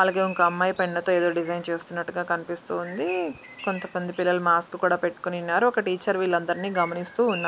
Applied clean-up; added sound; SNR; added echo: none; Bird vocalization, bird call, bird song; 19 dB; none.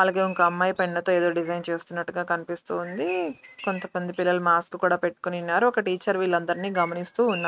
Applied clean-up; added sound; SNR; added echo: neural mask model RNNoise.